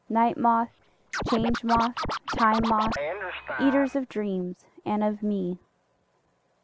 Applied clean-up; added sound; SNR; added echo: none; Scratching (performance technique); 5 dB; none.